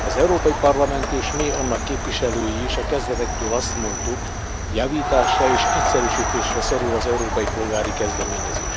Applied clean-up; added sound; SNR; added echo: none; Crowd + Cricket; 0 dB; none.